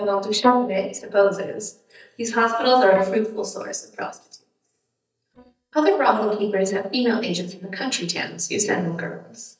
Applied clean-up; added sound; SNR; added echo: neural mask model DeepFilterNet 3.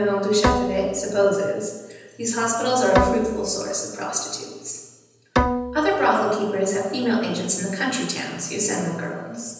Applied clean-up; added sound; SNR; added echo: none; Bowed string instrument; 4 dB; reverberation time 1.1 s.